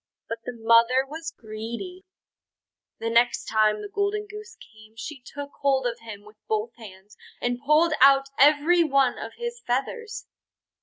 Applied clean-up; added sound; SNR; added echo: none; none; none; none.